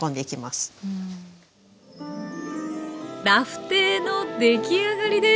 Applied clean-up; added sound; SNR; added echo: none; none; none; none.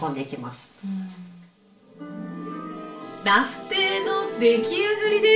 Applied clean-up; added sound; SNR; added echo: none; none; none; reverberation time 0.4 s.